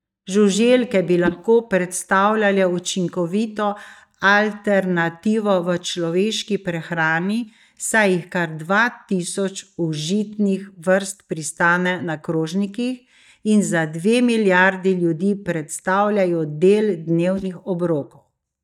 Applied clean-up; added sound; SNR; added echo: neural mask model DeepFilterNet 3.